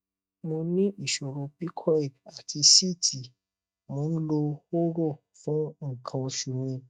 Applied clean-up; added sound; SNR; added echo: neural mask model DeepFilterNet 3.